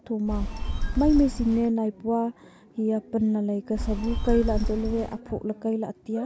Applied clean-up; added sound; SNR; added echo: none; Telephone; 2 dB; none.